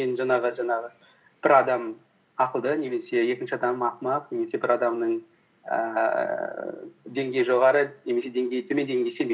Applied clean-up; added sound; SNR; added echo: none; none; none; none.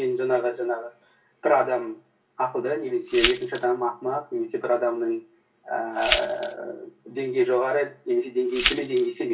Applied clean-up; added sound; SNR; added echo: none; Glass; 4 dB; reverberation time 0.2 s.